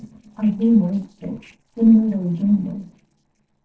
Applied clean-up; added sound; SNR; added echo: neural separator model SepFormer DNS4.